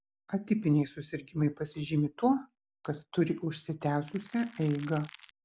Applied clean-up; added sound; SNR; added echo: none; Crackle; 19 dB; none.